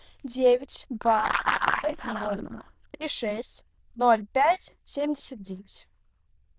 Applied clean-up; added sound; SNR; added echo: neural diffusion model UNIVERSE++.